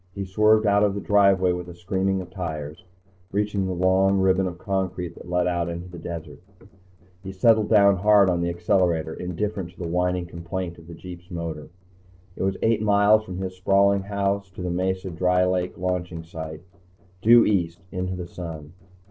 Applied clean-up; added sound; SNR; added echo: neural separator model SepFormer DNS4.